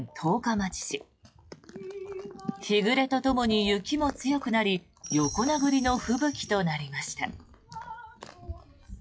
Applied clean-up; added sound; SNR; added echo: classical method log-MMSE.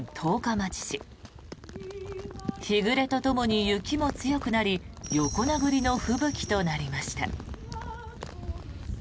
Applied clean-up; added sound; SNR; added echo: none; Drip; 19 dB; none.